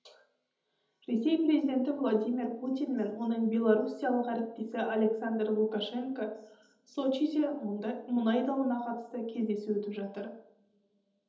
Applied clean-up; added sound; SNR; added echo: none; none; none; reverberation time 1.2 s.